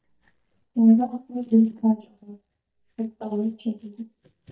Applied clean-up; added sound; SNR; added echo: neural mask model DeepFilterNet 3.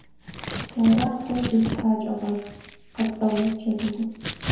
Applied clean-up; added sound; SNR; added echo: none; Scissors; 7 dB; reverberation time 0.9 s.